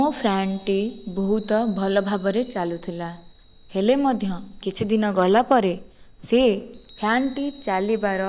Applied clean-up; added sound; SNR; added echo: none; Chime; 17 dB; none.